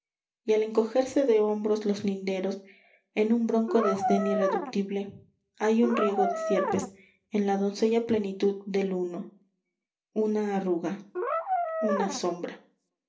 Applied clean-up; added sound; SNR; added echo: none; Brass instrument; 2 dB; reverberation time 0.3 s.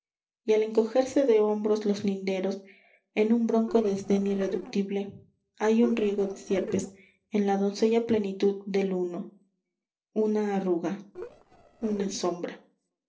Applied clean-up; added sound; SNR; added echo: neural separator model SepFormer DNS4.